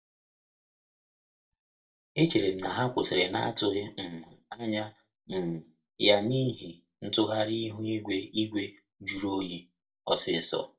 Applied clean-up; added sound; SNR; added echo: neural mask model DeepFilterNet 3.